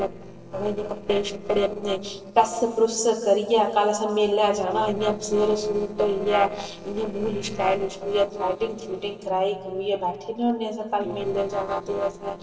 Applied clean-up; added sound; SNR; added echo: neural separator model SepFormer DNS4.